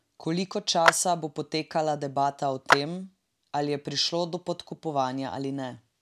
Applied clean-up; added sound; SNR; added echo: none; Clapping; 1 dB; none.